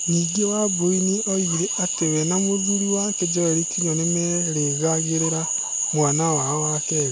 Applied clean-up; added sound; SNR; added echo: none; Cricket / Frog; 2 dB; none.